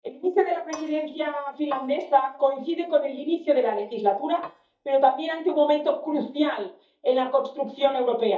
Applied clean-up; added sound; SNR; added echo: neural mask model DeepFilterNet 3.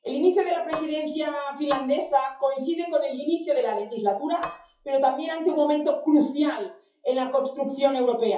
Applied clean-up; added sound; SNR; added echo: classical method WPE with log-MMSE.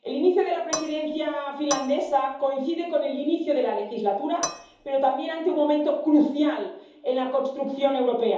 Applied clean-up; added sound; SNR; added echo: none; Cutlery, silverware / Dishes, pots, and pans; 11 dB; reverberation time 2.8 s.